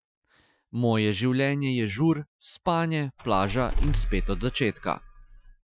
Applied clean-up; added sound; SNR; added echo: classical method Wiener filter.